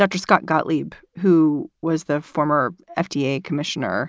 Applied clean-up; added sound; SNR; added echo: none; none; none; none.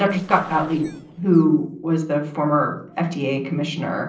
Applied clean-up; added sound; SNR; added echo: neural separator model SepFormer DNS4.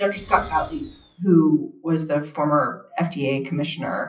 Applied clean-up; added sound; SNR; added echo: classical method WPE with log-MMSE.